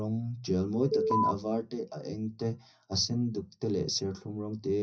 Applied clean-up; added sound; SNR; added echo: classical method WPE with log-MMSE.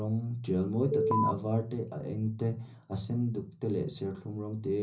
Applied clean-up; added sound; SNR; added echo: none; Alarm; -4 dB; reverberation time 0.5 s.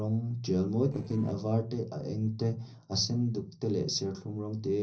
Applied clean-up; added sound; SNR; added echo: neural separator model SepFormer DNS4.